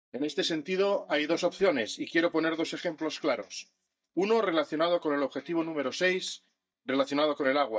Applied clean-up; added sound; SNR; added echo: neural mask model DeepFilterNet 3.